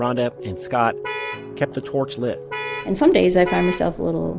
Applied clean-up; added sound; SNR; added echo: none; Vehicle horn, car horn, honking; 11 dB; none.